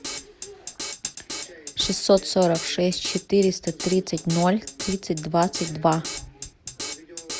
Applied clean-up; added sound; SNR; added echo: none; Drum kit; 11 dB; none.